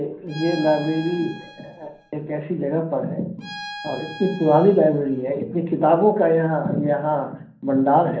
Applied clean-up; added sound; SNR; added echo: none; Bowed string instrument; 18 dB; reverberation time 0.6 s.